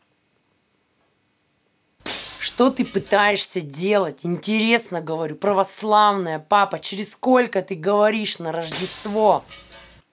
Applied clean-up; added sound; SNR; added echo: none; Shatter; 16 dB; none.